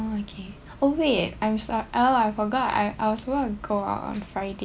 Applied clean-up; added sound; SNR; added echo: none; none; none; none.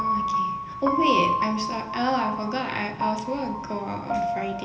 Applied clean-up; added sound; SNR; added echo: none; Piano; 0 dB; reverberation time 0.8 s.